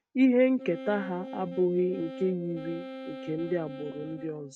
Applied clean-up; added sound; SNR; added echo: neural mask model RNNoise.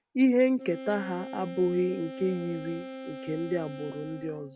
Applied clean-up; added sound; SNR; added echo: none; Wind instrument, woodwind instrument; 12 dB; none.